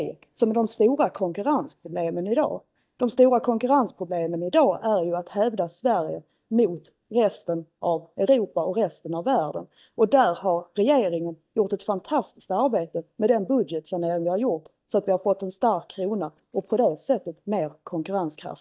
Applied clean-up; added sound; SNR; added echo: neural mask model DeepFilterNet 3.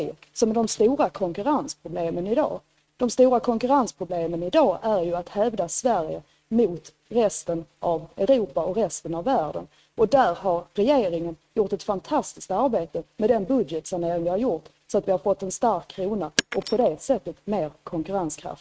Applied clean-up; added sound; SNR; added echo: neural mask model RNNoise.